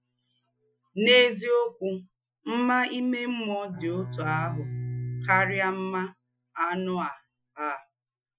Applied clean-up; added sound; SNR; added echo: classical method Wiener filter.